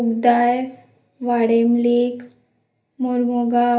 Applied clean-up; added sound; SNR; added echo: none; none; none; reverberation time 0.3 s.